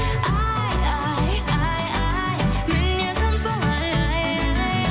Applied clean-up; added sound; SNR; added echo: none; none; none; none.